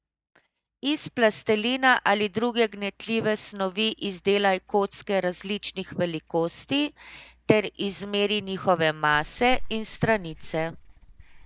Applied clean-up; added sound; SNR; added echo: neural mask model DeepFilterNet 3.